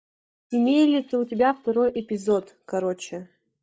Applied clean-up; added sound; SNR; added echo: neural mask model DeepFilterNet 3.